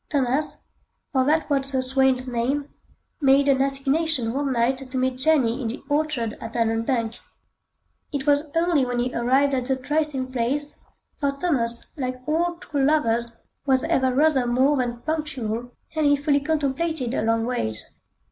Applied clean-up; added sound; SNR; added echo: none; none; none; none.